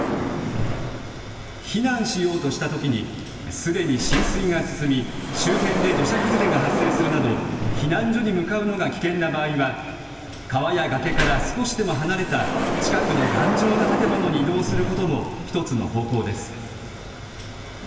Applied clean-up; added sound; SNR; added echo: none; Sliding door; 2 dB; reverberation time 2.6 s.